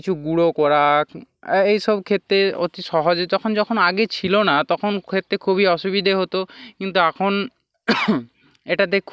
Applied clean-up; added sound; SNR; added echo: none; none; none; none.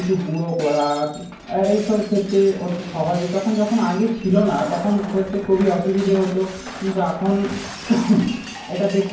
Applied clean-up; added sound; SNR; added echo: none; Shatter; 16 dB; reverberation time 0.9 s.